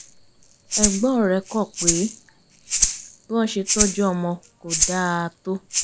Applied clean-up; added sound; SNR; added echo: none; Rattle (instrument); 1 dB; none.